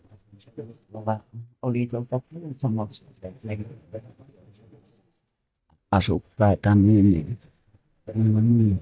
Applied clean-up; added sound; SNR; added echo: neural mask model DeepFilterNet 3.